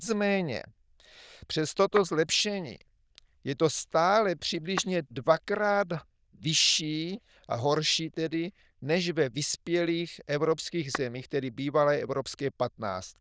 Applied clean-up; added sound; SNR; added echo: neural diffusion model UNIVERSE++.